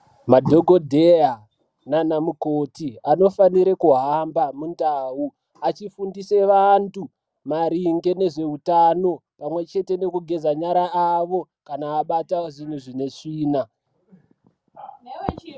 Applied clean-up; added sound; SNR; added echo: none; none; none; none.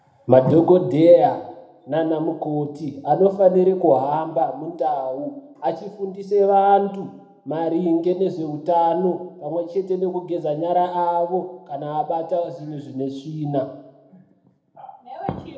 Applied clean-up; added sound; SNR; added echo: none; none; none; reverberation time 0.9 s.